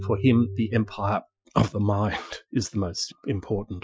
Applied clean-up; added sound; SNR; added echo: classical method Wiener filter.